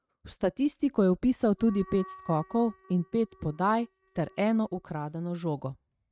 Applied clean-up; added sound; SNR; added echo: neural mask model RNNoise.